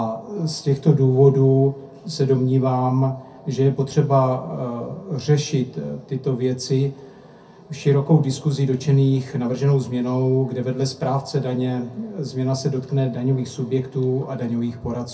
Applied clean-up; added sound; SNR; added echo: none; none; none; reverberation time 0.3 s.